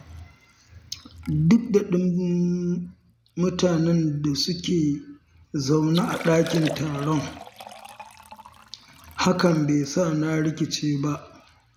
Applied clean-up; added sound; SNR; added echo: none; Liquid; 18 dB; none.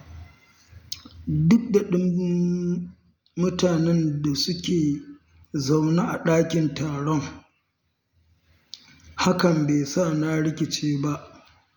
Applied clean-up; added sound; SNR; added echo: none; none; none; none.